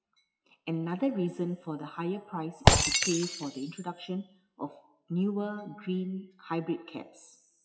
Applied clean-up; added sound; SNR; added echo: classical method WPE with log-MMSE.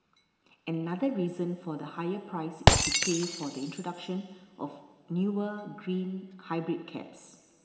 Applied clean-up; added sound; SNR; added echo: none; Shatter; -1 dB; reverberation time 3.0 s.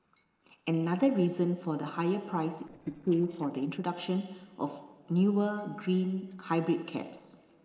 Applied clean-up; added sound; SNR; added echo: neural separator model SepFormer DNS4.